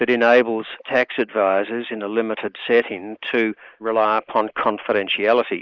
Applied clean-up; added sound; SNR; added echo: neural mask model Resemble Enhance denoiser.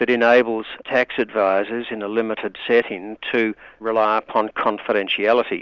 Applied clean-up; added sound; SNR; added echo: none; none; none; none.